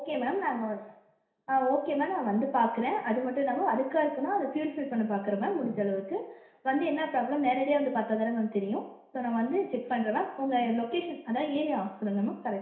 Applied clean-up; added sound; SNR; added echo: none; none; none; reverberation time 0.7 s.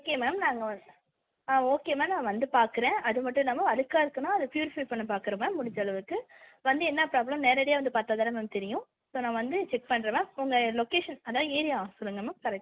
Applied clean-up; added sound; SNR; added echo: none; none; none; none.